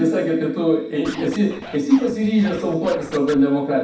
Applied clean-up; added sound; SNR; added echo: none; Scratching (performance technique); 17 dB; reverberation time 0.7 s.